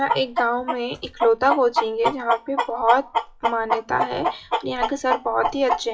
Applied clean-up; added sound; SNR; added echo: classical method WPE with log-MMSE.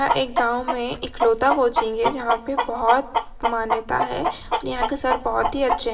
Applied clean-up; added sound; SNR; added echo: none; Chicken, rooster; 2 dB; reverberation time 1.1 s.